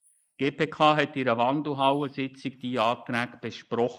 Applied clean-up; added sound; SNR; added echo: neural mask model Resemble Enhance denoiser.